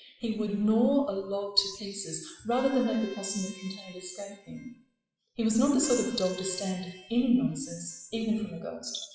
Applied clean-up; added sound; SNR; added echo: classical method WPE with log-MMSE.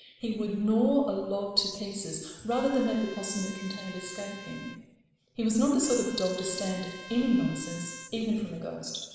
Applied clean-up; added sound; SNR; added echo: none; Trumpet; 17 dB; reverberation time 1.3 s.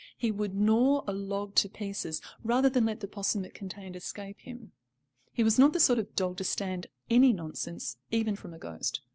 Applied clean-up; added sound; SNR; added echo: none; none; none; none.